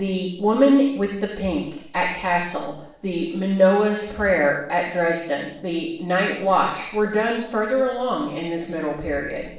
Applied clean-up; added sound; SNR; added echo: none; none; none; reverberation time 0.6 s.